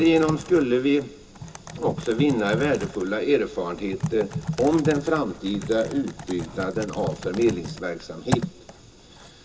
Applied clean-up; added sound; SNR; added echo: none; Typing; 9 dB; reverberation time 0.2 s.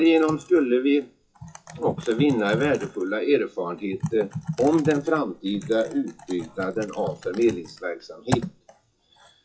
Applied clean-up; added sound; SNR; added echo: classical method WPE with log-MMSE.